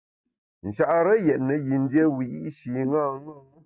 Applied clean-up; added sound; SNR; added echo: neural mask model DeepFilterNet 3.